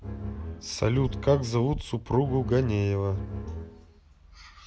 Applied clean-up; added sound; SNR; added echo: none; Bowed string instrument; 9 dB; none.